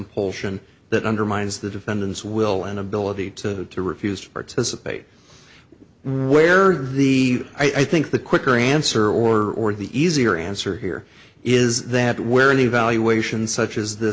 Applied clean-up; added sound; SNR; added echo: none; none; none; none.